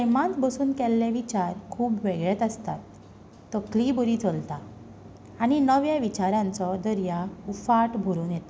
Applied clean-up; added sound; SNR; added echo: none; none; none; none.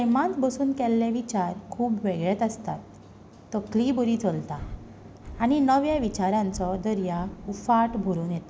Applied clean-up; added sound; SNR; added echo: none; Breathing; 17 dB; none.